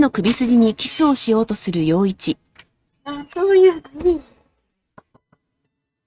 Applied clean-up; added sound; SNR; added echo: neural mask model RNNoise.